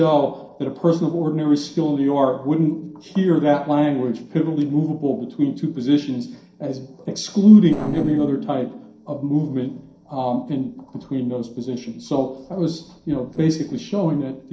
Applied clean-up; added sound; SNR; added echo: neural separator model SepFormer DNS4.